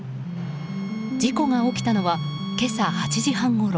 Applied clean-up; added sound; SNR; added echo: none; Bowed string instrument; 19 dB; none.